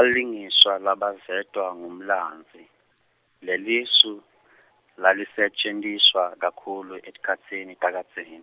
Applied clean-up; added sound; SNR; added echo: none; none; none; none.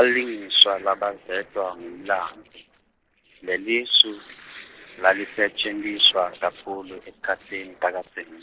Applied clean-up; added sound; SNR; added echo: neural separator model SepFormer DNS4.